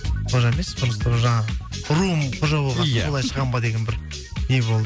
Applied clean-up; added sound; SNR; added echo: none; none; none; none.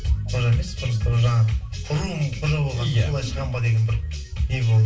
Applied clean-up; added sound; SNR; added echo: none; none; none; reverberation time 0.3 s.